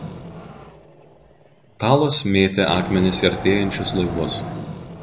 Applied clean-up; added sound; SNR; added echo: none; Wild animals; 11 dB; none.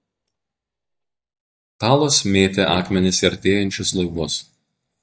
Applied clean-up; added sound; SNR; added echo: neural mask model DeepFilterNet 3.